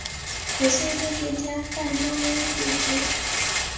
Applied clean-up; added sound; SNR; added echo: none; Rattle; -1 dB; reverberation time 0.9 s.